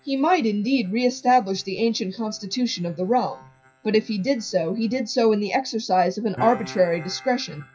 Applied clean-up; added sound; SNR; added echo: classical method WPE with log-MMSE.